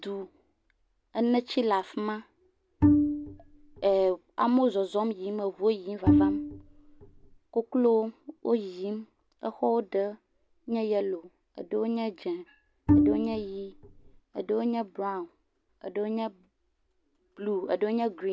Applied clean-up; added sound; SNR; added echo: none; Bowed string instrument; -4 dB; none.